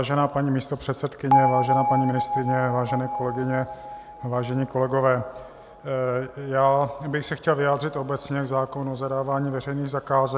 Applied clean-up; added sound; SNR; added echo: none; Bell; 6 dB; none.